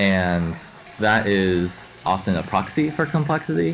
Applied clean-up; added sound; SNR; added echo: none; Idling / Engine starting + Water tap, faucet; 20 dB; none.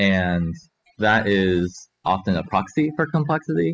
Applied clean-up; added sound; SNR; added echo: classical method spectral subtraction.